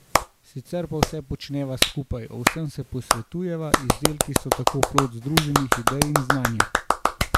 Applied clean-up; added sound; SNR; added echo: none; Clapping; -4 dB; none.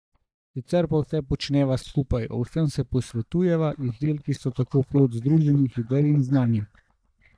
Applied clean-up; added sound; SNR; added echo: neural mask model DeepFilterNet 3.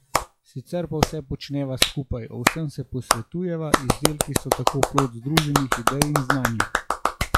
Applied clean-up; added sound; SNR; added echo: classical method log-MMSE.